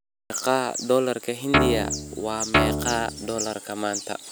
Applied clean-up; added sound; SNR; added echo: none; Guitar; -1 dB; none.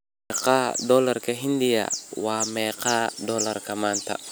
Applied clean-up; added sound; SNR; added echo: none; none; none; none.